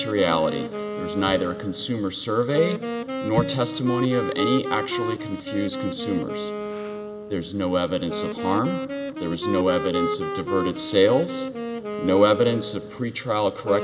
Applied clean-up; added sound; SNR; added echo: none; Wind instrument, woodwind instrument; 6 dB; none.